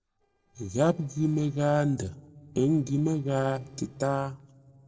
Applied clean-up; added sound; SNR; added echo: neural separator model SepFormer DNS4.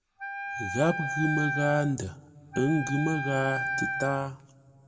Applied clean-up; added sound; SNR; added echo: none; Wind instrument, woodwind instrument; 4 dB; reverberation time 0.8 s.